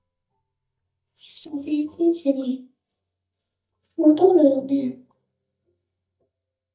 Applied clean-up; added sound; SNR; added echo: neural mask model DeepFilterNet 3.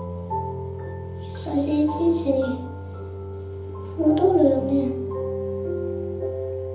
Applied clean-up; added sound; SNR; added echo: none; Domestic sounds, home sounds; 11 dB; reverberation time 0.7 s.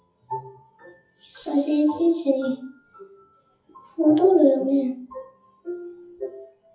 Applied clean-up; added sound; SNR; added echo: classical method WPE with log-MMSE.